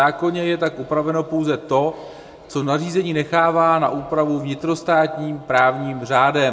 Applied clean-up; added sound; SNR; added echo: none; none; none; reverberation time 1.1 s.